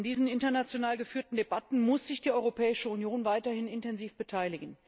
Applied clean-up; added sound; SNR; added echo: none; none; none; none.